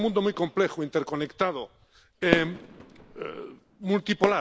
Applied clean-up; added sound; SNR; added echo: none; Fireworks; 8 dB; none.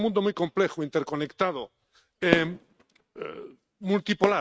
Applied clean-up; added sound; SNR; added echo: neural mask model RNNoise.